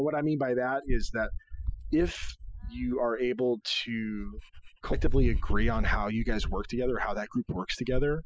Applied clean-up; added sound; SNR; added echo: classical method spectral subtraction.